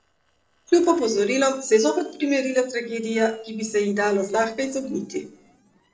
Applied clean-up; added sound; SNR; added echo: neural separator model SepFormer DNS4.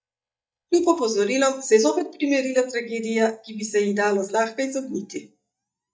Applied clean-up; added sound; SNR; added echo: neural mask model DeepFilterNet 3.